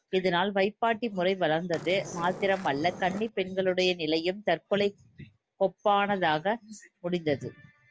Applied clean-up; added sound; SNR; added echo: none; Skateboard; 13 dB; none.